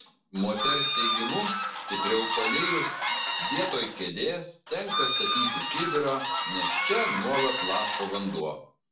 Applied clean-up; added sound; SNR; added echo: none; Bird / Fowl; -2 dB; reverberation time 0.3 s.